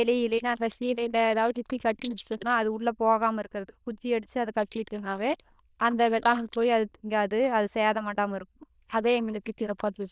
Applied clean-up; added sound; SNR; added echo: neural diffusion model UNIVERSE++.